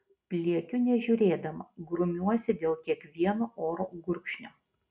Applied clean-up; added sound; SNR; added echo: none; none; none; none.